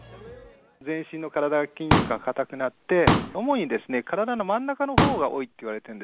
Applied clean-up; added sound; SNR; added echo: none; Explosion; -2 dB; none.